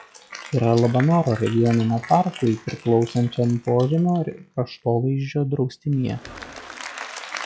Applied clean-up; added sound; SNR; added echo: classical method log-MMSE.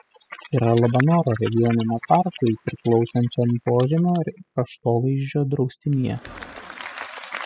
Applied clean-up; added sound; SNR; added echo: classical method spectral subtraction.